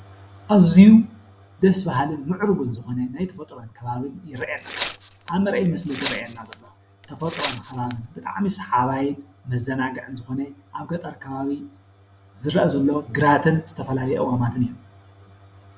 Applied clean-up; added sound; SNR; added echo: none; Tearing; 13 dB; none.